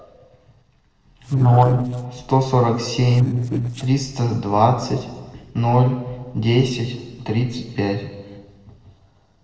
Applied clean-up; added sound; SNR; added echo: neural separator model SepFormer DNS4.